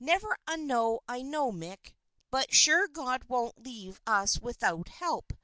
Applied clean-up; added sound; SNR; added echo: none; none; none; none.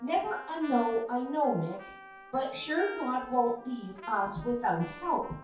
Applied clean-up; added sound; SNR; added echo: none; Trumpet; 17 dB; reverberation time 0.6 s.